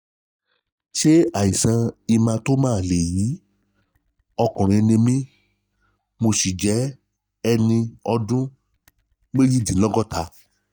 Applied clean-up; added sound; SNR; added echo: neural mask model DeepFilterNet 3.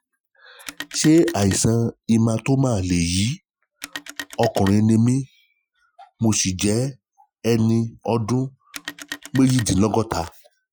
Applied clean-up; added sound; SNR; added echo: classical method Wiener filter.